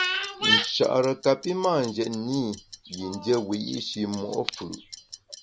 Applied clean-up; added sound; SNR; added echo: none; Clock; 19 dB; none.